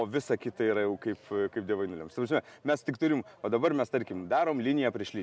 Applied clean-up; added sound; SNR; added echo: none; none; none; none.